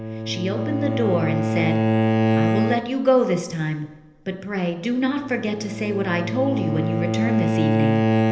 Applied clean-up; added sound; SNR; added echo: none; Bowed string instrument; -1 dB; reverberation time 0.8 s.